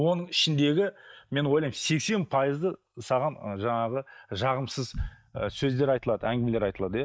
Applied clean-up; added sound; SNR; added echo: neural mask model DeepFilterNet 3.